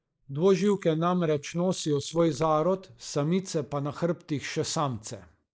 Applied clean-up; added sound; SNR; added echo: neural mask model Resemble Enhance denoiser.